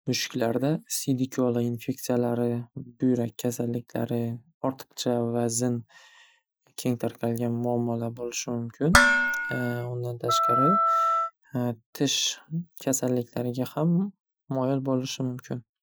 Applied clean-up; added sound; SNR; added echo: classical method Wiener filter.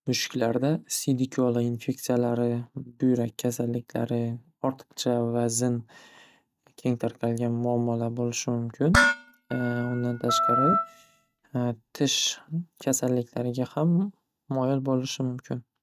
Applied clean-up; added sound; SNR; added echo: neural mask model RNNoise.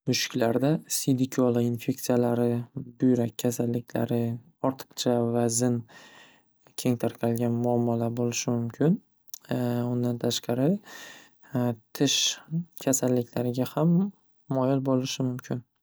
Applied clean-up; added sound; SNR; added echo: none; none; none; none.